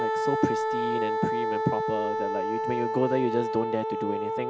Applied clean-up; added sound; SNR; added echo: none; Wind instrument, woodwind instrument; -2 dB; none.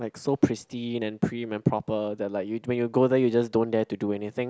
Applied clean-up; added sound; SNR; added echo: none; none; none; none.